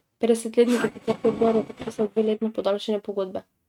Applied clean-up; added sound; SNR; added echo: neural mask model RNNoise.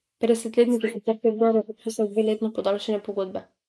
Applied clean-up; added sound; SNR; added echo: neural mask model Resemble Enhance denoiser.